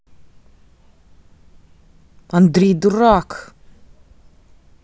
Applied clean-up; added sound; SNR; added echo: none; none; none; none.